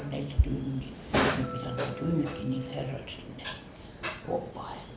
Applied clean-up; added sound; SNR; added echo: none; Dishes, pots, and pans; 3 dB; none.